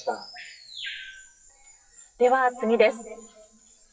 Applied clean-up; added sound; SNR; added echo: classical method WPE with log-MMSE.